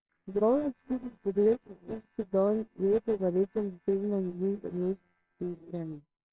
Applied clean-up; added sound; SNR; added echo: neural separator model SepFormer WHAMR!.